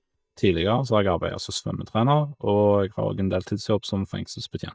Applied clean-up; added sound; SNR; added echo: neural mask model DeepFilterNet 3.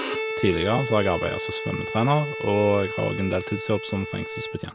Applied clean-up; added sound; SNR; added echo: none; Bowed string instrument; 6 dB; none.